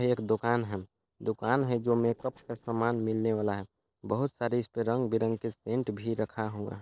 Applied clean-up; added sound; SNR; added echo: neural separator model SepFormer DNS4.